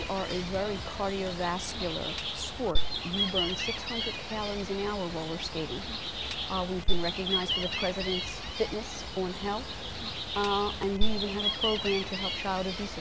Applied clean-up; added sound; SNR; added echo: none; Gull, seagull; -2 dB; none.